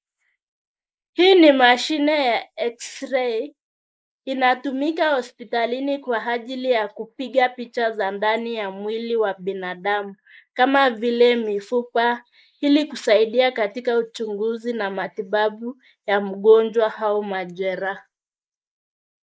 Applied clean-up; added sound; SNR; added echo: neural mask model Resemble Enhance denoiser.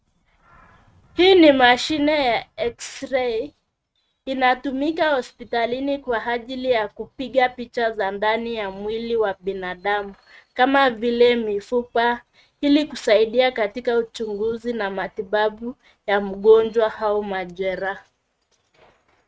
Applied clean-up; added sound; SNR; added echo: neural mask model RNNoise.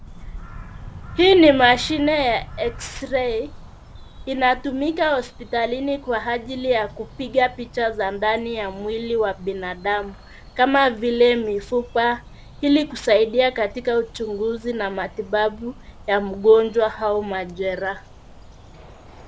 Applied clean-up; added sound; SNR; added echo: none; Bird vocalization, bird call, bird song; 18 dB; none.